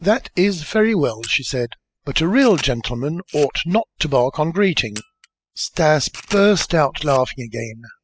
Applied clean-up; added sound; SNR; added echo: classical method spectral subtraction.